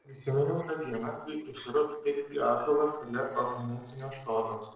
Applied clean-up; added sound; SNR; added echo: neural separator model SepFormer DNS4.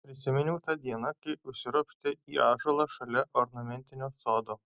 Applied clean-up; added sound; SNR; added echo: none; none; none; none.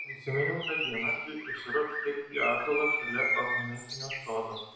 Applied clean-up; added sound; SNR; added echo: none; Bird; 0 dB; reverberation time 0.6 s.